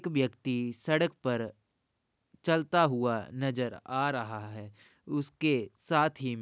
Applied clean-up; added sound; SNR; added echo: none; none; none; none.